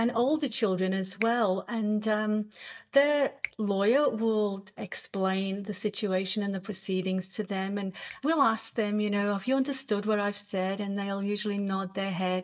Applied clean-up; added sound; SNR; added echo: neural mask model DeepFilterNet 3.